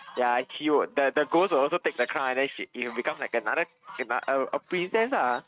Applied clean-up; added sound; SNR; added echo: neural mask model RNNoise.